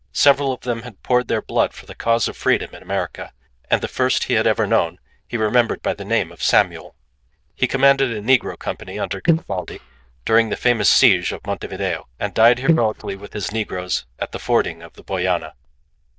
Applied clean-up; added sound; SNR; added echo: neural diffusion model UNIVERSE++.